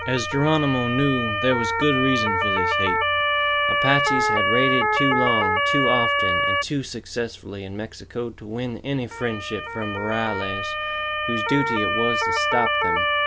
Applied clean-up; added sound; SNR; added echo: none; Motor vehicle (road) / Siren; -2 dB; none.